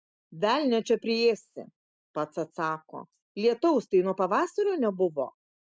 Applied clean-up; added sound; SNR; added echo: none; none; none; none.